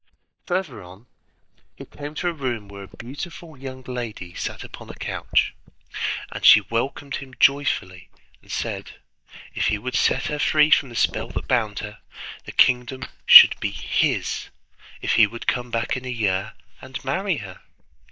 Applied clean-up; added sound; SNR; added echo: neural mask model DeepFilterNet 3.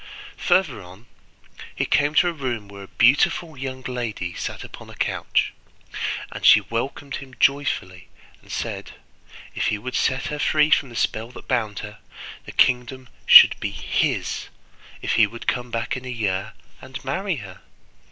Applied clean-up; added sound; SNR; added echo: none; none; none; none.